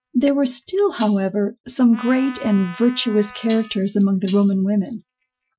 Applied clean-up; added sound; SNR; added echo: classical method Wiener filter.